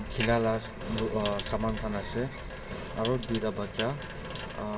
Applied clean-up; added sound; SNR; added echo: none; Sink (filling or washing) / Water tap, faucet; 9 dB; reverberation time 1.9 s.